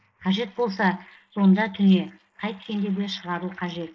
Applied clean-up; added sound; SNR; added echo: neural mask model Resemble Enhance denoiser.